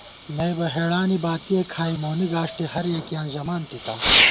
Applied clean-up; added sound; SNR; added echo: none; Fireworks; 2 dB; none.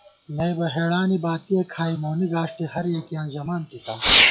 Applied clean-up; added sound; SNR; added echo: classical method log-MMSE.